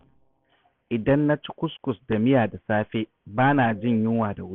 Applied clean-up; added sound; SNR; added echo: none; none; none; none.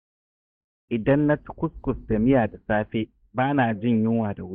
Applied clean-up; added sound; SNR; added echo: neural mask model DeepFilterNet 3.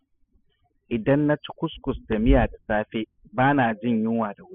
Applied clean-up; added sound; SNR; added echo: classical method spectral subtraction.